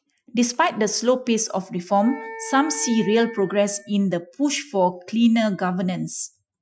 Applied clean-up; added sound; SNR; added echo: classical method Wiener filter.